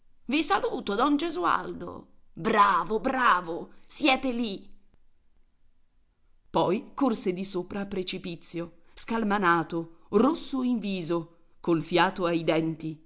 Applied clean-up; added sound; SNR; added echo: none; none; none; none.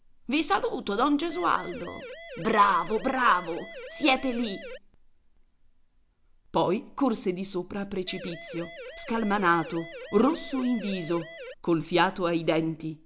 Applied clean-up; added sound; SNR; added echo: none; Siren; 14 dB; none.